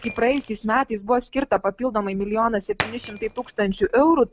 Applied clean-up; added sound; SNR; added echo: none; Shatter; 16 dB; none.